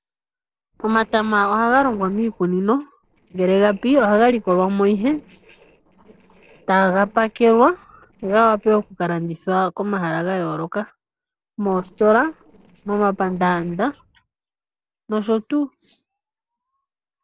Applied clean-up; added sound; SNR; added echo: neural separator model SepFormer DNS4.